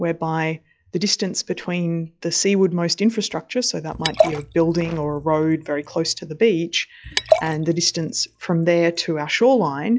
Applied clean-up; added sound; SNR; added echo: classical method log-MMSE.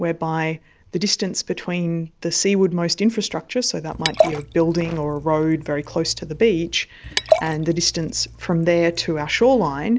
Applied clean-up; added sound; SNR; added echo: none; Liquid; 6 dB; none.